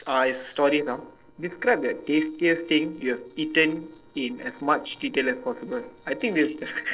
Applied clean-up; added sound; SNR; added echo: neural separator model SepFormer DNS4.